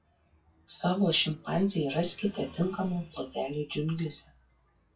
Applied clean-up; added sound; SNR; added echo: classical method WPE with log-MMSE.